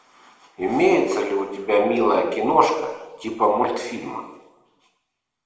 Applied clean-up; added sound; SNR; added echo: none; none; none; reverberation time 1.0 s.